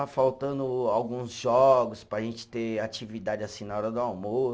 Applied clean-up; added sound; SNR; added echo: none; none; none; none.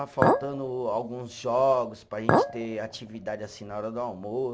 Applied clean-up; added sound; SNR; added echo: none; Chink, clink; 0 dB; none.